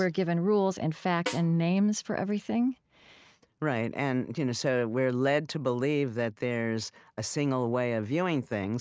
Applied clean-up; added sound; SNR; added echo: neural mask model RNNoise.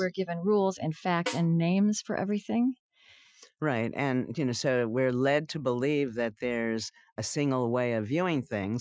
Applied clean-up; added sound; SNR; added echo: classical method Wiener filter.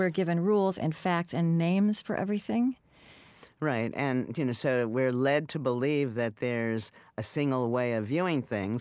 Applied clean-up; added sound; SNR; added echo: none; none; none; none.